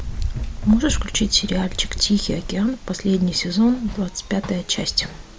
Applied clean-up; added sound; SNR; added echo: none; Run; 7 dB; none.